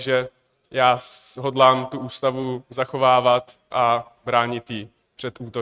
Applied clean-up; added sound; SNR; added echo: neural mask model RNNoise.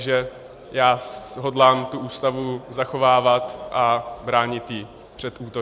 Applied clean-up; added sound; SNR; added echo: none; Animal; 19 dB; none.